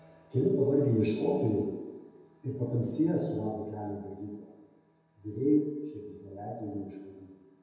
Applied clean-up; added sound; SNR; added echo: none; none; none; reverberation time 1.1 s.